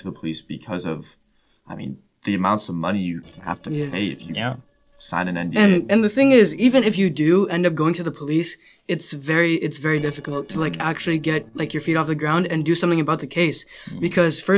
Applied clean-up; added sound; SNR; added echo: neural separator model SepFormer DNS4.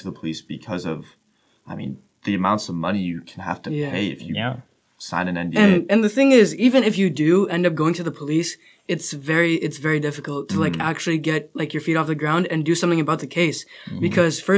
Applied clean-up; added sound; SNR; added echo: none; none; none; none.